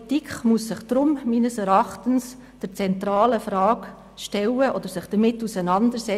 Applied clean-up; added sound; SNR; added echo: none; none; none; none.